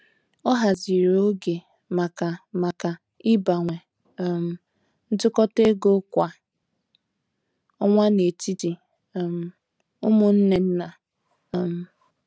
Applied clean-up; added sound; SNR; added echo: none; none; none; none.